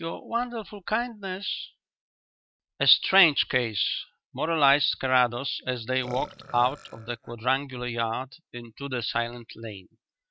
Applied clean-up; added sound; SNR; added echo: neural mask model RNNoise.